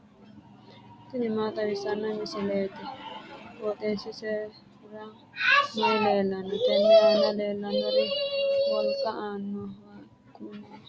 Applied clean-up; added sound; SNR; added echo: none; none; none; none.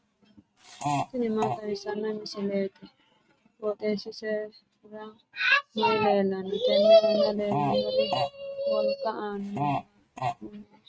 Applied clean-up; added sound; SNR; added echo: neural mask model RNNoise.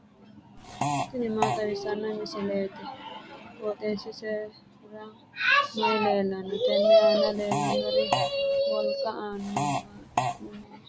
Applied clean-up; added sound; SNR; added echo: none; Fart; 3 dB; none.